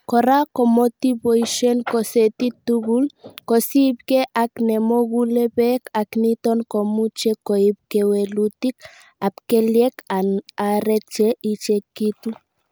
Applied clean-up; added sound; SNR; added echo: none; none; none; none.